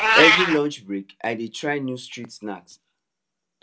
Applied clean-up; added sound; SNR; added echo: none; Meow; -1 dB; none.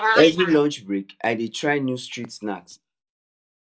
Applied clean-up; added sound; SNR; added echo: neural mask model Resemble Enhance denoiser.